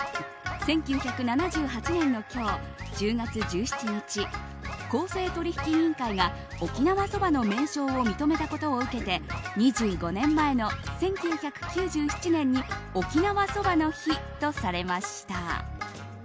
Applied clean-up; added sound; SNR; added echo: none; none; none; none.